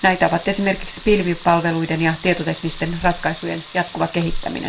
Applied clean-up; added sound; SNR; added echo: none; Sink (filling or washing) / Water tap, faucet / Liquid; 20 dB; reverberation time 0.3 s.